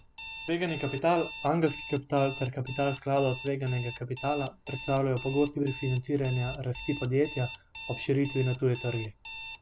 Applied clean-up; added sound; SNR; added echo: none; Alarm; 13 dB; none.